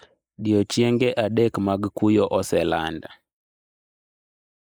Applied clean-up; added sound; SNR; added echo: neural mask model Resemble Enhance denoiser.